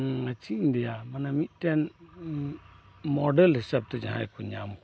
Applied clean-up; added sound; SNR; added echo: none; none; none; none.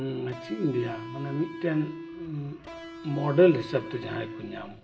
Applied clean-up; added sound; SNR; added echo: none; Electric guitar; 12 dB; reverberation time 1.4 s.